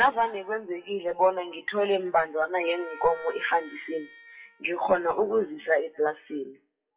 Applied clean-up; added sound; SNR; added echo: classical method WPE with log-MMSE.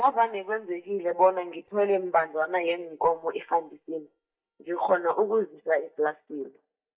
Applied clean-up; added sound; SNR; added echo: neural mask model DeepFilterNet 3.